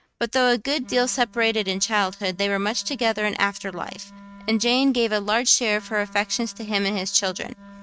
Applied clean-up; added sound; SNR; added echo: neural mask model RNNoise.